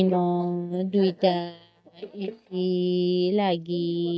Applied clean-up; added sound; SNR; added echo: neural mask model DeepFilterNet 3.